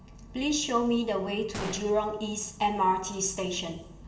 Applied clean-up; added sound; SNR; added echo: none; Gunshot, gunfire; 15 dB; reverberation time 0.8 s.